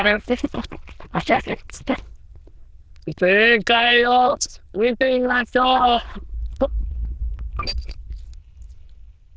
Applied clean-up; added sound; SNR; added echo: neural diffusion model UNIVERSE++.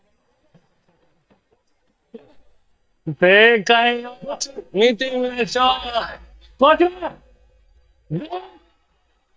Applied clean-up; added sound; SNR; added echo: neural mask model DeepFilterNet 3.